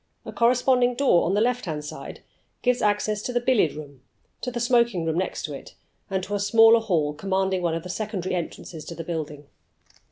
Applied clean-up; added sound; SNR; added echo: none; none; none; none.